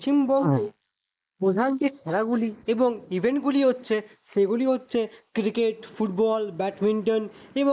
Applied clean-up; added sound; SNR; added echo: neural mask model Resemble Enhance denoiser.